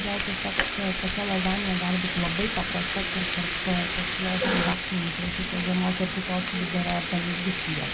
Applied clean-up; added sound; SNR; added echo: none; Frying (food); -4 dB; reverberation time 0.4 s.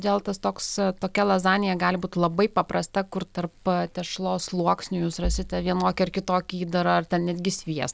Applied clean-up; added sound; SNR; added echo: none; none; none; none.